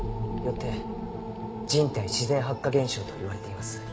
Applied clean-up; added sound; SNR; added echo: none; none; none; none.